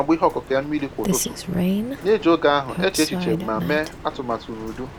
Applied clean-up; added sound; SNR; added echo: none; Rain; 5 dB; none.